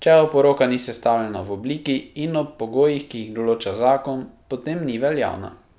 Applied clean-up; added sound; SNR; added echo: none; none; none; none.